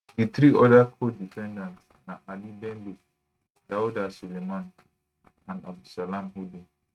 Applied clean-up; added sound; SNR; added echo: neural mask model RNNoise.